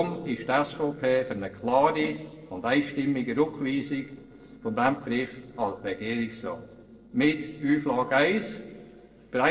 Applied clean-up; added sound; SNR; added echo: neural separator model SepFormer DNS4.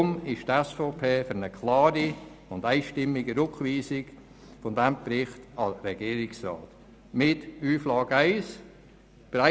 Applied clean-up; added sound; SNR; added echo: none; none; none; none.